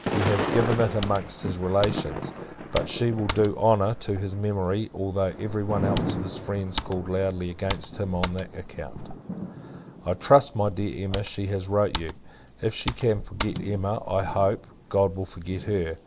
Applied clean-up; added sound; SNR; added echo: none; Thunder / Rain + Computer keyboard; 7 dB; none.